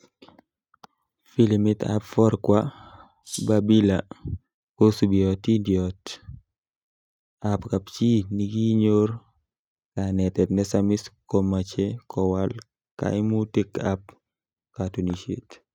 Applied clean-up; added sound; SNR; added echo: neural mask model RNNoise.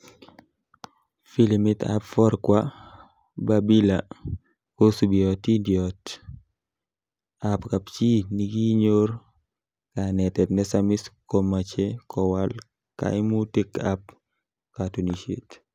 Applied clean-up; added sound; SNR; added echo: none; none; none; none.